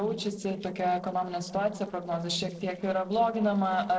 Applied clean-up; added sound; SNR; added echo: neural separator model SepFormer DNS4.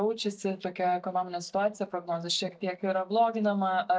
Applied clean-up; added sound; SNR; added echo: neural mask model DeepFilterNet 3.